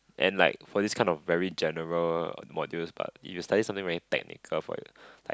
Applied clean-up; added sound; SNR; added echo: none; none; none; none.